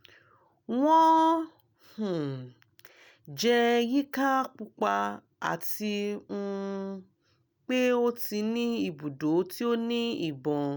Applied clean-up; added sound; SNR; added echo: none; none; none; none.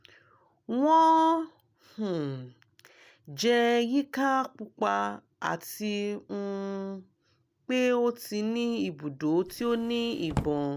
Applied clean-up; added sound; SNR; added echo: none; Drawer open or close; 10 dB; none.